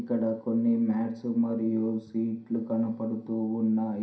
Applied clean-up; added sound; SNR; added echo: none; none; none; reverberation time 0.5 s.